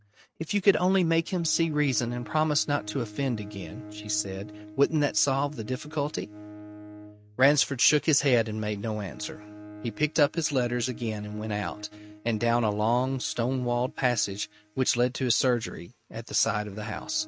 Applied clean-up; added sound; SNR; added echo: neural mask model RNNoise.